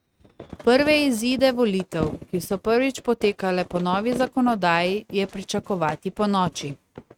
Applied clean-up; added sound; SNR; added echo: neural mask model RNNoise.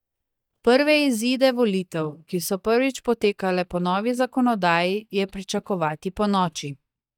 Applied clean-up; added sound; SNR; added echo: neural mask model DeepFilterNet 3.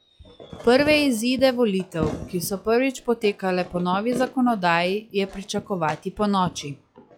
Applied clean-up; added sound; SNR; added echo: classical method log-MMSE.